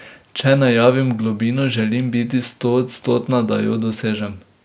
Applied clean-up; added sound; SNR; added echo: none; none; none; none.